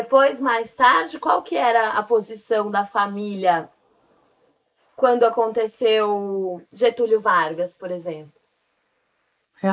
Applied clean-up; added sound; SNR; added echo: neural mask model Resemble Enhance denoiser.